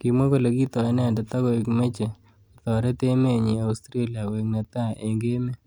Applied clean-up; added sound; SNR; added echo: none; none; none; none.